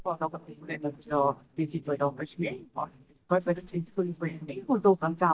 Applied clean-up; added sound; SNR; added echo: neural mask model DeepFilterNet 3.